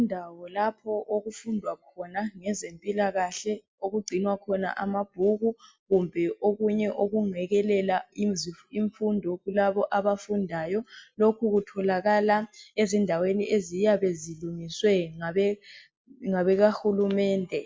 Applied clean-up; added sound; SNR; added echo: none; none; none; none.